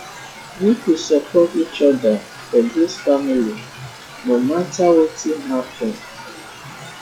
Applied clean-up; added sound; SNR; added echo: classical method log-MMSE.